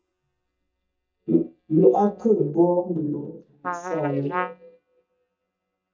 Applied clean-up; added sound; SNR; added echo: neural mask model DeepFilterNet 3.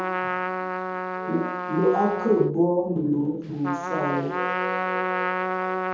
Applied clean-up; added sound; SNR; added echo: none; Trumpet; 2 dB; reverberation time 0.7 s.